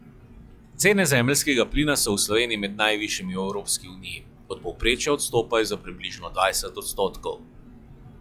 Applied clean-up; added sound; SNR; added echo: classical method log-MMSE.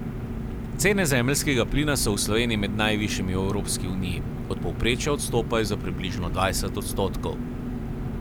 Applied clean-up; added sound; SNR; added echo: none; Engine; 4 dB; none.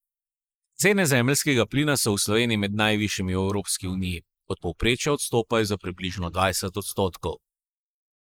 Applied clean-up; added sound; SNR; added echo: neural mask model Resemble Enhance denoiser.